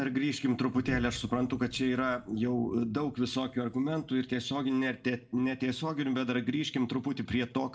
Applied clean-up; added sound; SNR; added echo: none; Boom; 19 dB; reverberation time 0.4 s.